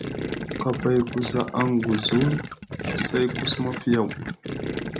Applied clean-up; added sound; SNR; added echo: none; Gurgling; 5 dB; none.